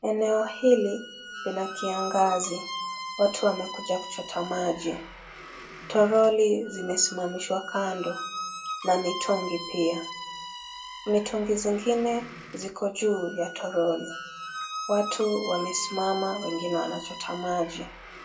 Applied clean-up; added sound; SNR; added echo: none; Squeak; 11 dB; reverberation time 0.2 s.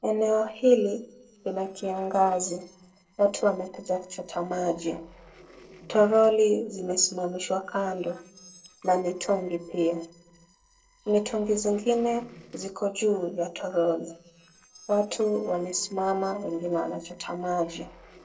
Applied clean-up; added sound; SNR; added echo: neural separator model SepFormer DNS4.